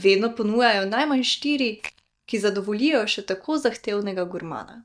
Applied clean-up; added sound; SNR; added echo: neural mask model DeepFilterNet 3.